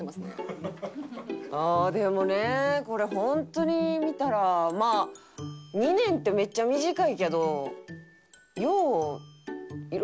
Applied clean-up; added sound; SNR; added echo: none; none; none; none.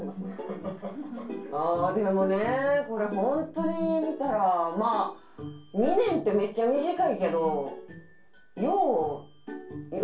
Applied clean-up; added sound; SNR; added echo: none; none; none; reverberation time 0.3 s.